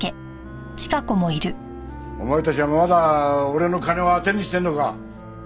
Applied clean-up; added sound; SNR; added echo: none; Wind instrument, woodwind instrument; 20 dB; none.